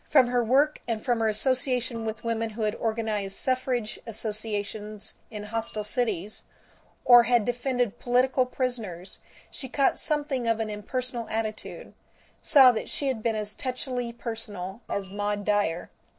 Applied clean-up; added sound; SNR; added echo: neural separator model SepFormer DNS4.